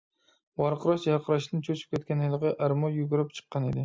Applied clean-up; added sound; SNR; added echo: none; none; none; none.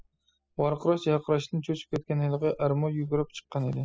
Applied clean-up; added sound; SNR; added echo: classical method spectral subtraction.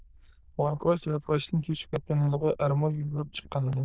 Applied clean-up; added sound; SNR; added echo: neural diffusion model UNIVERSE++.